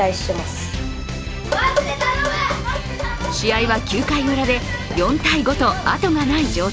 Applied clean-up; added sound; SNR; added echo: none; none; none; none.